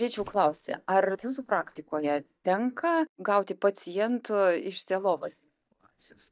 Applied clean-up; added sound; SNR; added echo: neural mask model DeepFilterNet 3.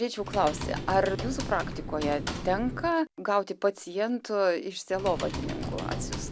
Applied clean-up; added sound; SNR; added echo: none; Computer keyboard; 7 dB; none.